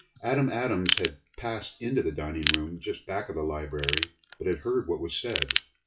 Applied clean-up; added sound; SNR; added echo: classical method WPE with log-MMSE.